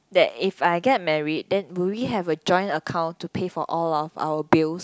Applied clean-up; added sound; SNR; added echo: none; none; none; none.